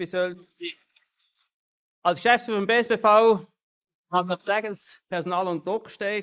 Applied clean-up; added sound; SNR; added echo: neural mask model Resemble Enhance denoiser.